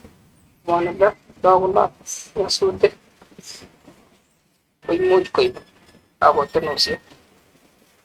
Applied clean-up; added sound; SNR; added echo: neural mask model RNNoise.